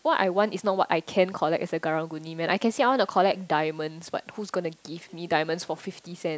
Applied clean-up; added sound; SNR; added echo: none; none; none; none.